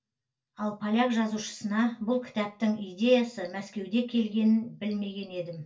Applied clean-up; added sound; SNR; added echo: none; none; none; reverberation time 0.2 s.